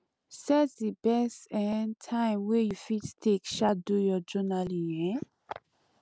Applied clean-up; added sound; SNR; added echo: none; none; none; none.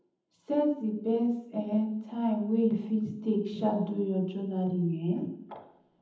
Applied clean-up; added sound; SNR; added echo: none; none; none; reverberation time 0.8 s.